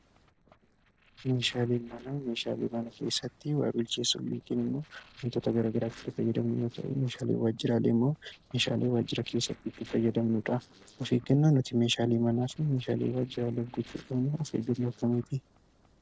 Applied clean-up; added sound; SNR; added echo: neural separator model SepFormer DNS4.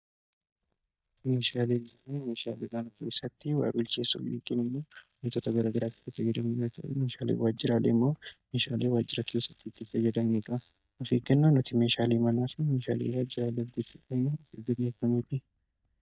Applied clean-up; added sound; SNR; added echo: neural mask model DeepFilterNet 3.